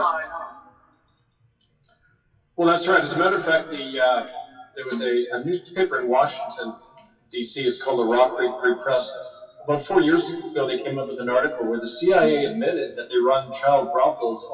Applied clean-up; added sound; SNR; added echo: classical method WPE with log-MMSE.